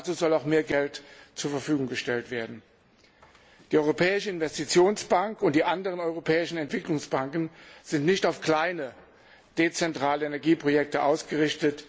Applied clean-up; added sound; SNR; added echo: none; none; none; none.